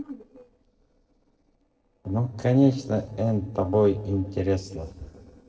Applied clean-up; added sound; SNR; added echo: neural separator model SepFormer DNS4.